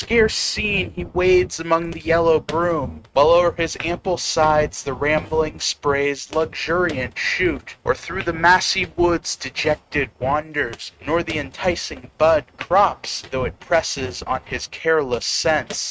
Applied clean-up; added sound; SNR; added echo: neural mask model RNNoise.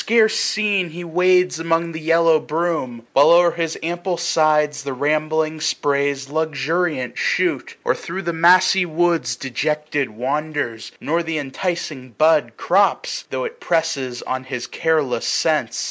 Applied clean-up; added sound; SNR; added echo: none; none; none; none.